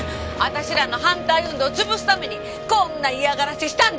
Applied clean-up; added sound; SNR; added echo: none; Wind instrument, woodwind instrument; 12 dB; none.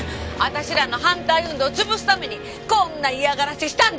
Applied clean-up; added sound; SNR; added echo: none; none; none; none.